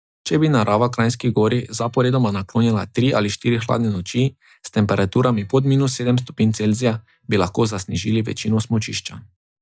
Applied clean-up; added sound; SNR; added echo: neural mask model DeepFilterNet 3.